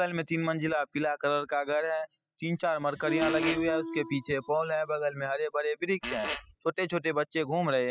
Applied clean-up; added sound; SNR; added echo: classical method spectral subtraction.